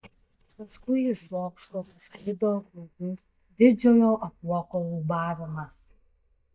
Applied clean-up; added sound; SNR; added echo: neural mask model DeepFilterNet 3.